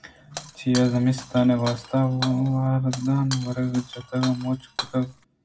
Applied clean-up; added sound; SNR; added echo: none; Shatter; 14 dB; reverberation time 0.4 s.